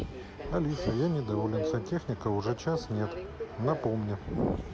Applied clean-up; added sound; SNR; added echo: none; Subway, metro, underground; 8 dB; none.